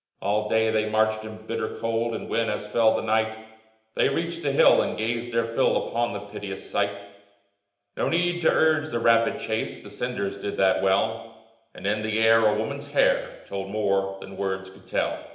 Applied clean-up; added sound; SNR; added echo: none; none; none; reverberation time 0.8 s.